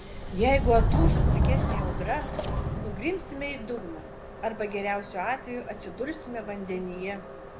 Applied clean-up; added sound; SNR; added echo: none; Subway, metro, underground; -3 dB; none.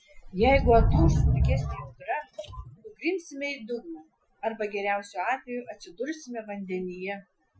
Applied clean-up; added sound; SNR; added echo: classical method Wiener filter.